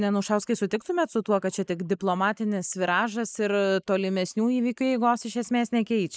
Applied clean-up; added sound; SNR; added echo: neural mask model Resemble Enhance denoiser.